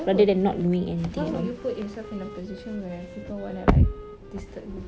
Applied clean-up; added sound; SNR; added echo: none; Wind instrument, woodwind instrument; 19 dB; none.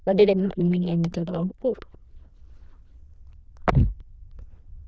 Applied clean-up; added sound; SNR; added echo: neural diffusion model UNIVERSE++.